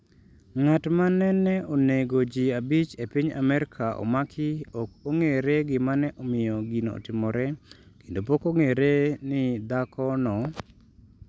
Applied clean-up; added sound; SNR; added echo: none; none; none; none.